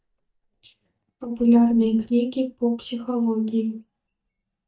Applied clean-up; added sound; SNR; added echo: neural mask model DeepFilterNet 3.